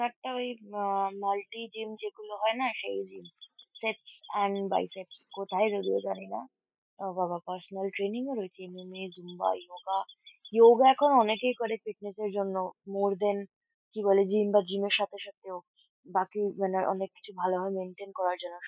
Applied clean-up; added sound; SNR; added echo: classical method spectral subtraction.